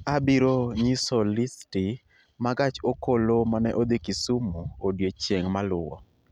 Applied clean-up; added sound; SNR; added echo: none; none; none; none.